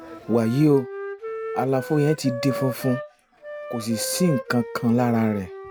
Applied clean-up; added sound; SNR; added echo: none; Wind instrument, woodwind instrument; 10 dB; none.